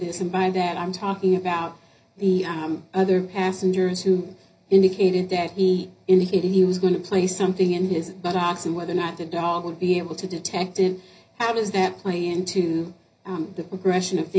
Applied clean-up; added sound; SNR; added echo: none; none; none; reverberation time 0.4 s.